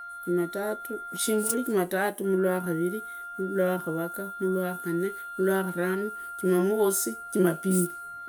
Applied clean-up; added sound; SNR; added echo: none; Wind instrument, woodwind instrument; 12 dB; none.